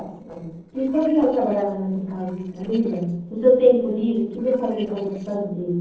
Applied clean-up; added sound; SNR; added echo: neural separator model SepFormer DNS4.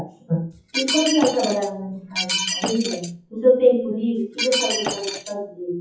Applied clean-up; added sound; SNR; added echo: classical method WPE with log-MMSE.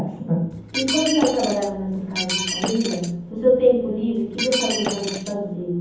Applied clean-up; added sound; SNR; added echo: none; Shatter; 6 dB; reverberation time 0.8 s.